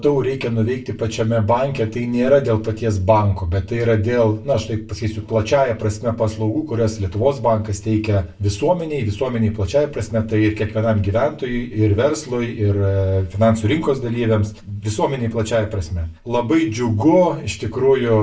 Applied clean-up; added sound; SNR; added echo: none; none; none; reverberation time 0.3 s.